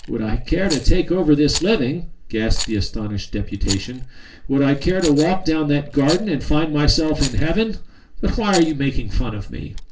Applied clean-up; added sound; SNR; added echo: none; Rattle; 15 dB; reverberation time 0.2 s.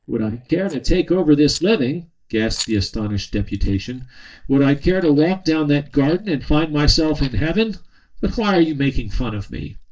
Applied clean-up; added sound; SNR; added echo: neural mask model DeepFilterNet 3.